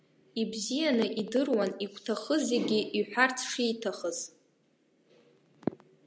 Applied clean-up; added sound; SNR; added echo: none; none; none; none.